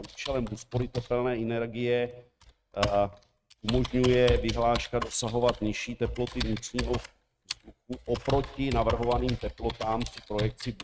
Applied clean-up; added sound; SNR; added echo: neural mask model RNNoise.